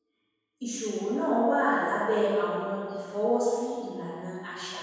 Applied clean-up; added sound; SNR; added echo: none; none; none; reverberation time 1.9 s.